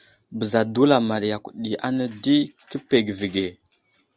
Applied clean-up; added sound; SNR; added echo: none; none; none; none.